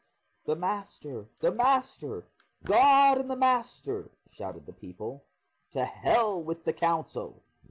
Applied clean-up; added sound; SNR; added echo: none; none; none; none.